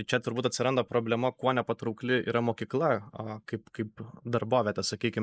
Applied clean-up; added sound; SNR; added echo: neural mask model Resemble Enhance denoiser.